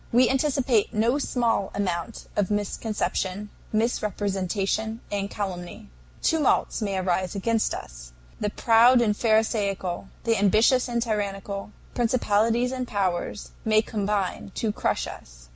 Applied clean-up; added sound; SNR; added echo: none; none; none; none.